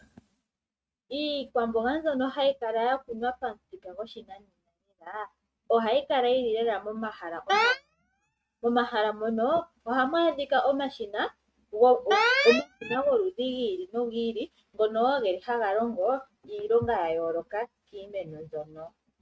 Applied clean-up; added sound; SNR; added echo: neural mask model RNNoise.